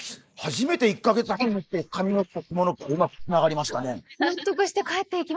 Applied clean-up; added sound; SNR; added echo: neural mask model Resemble Enhance denoiser.